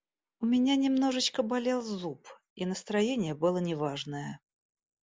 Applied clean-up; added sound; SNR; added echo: none; none; none; none.